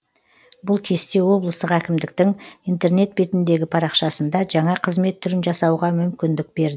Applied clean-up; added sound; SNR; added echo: none; none; none; none.